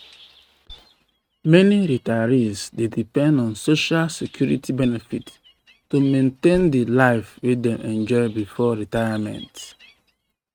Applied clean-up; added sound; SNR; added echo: neural mask model RNNoise.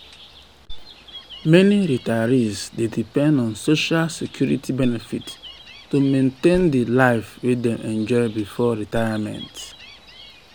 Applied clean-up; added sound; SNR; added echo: none; Car + Gull, seagull; 18 dB; none.